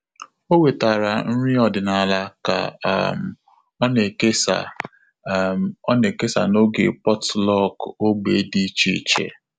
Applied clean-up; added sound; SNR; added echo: none; none; none; none.